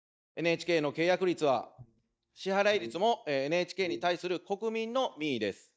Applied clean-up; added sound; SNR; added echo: neural mask model DeepFilterNet 3.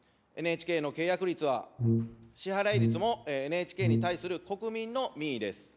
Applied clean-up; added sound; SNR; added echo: none; Brass instrument; -2 dB; none.